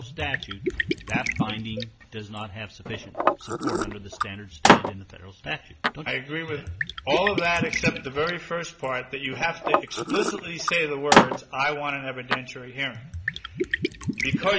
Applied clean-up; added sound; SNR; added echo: none; Liquid; -2 dB; none.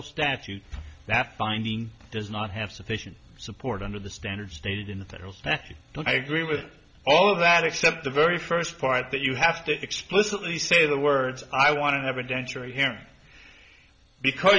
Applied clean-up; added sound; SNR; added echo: none; none; none; none.